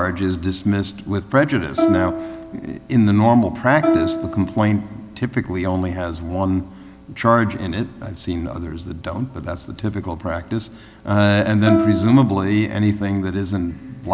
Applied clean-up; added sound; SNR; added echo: none; Plucked string instrument; 4 dB; none.